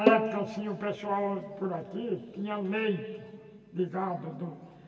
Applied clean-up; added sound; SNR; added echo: none; Bowed string instrument; 0 dB; reverberation time 2.3 s.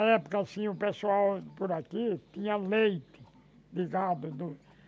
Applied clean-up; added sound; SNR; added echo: none; none; none; none.